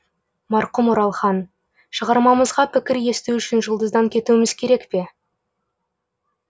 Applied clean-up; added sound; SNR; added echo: none; none; none; none.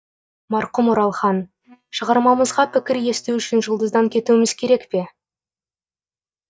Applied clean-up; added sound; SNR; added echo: neural mask model DeepFilterNet 3.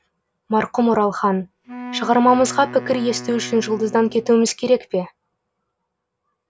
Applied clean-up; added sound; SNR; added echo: none; Wind instrument, woodwind instrument; 14 dB; none.